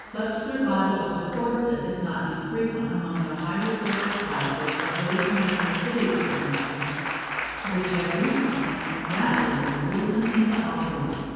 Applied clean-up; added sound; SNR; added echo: none; Applause; 6 dB; reverberation time 2.1 s.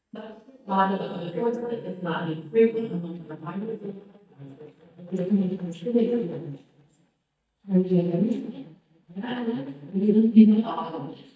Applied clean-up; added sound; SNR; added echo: neural mask model DeepFilterNet 3.